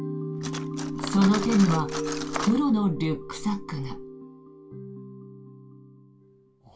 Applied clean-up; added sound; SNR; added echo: none; Cutlery, silverware; 13 dB; reverberation time 0.2 s.